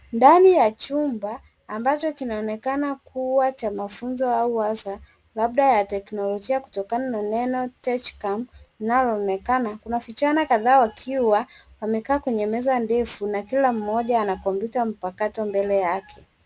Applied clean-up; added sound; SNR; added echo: none; none; none; none.